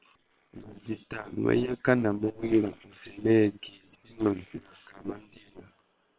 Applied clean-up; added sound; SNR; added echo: neural separator model SepFormer WHAM!.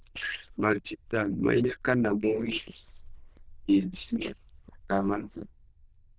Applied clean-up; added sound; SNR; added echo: neural diffusion model UNIVERSE++.